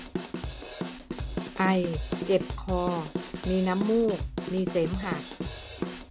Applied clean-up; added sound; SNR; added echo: none; Drum / Drum kit; 4 dB; none.